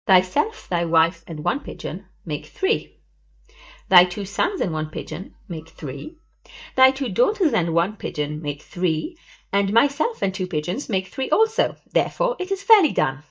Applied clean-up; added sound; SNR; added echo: neural mask model DeepFilterNet 3.